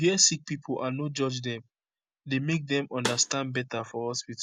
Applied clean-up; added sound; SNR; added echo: none; Snare drum; 6 dB; none.